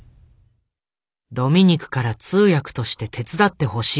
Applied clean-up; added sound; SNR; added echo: none; none; none; none.